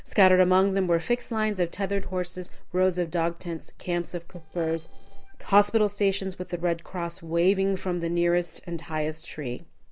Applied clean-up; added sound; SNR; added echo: neural separator model SepFormer DNS4.